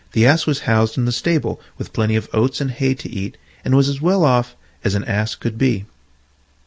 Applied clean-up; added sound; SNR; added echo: none; none; none; none.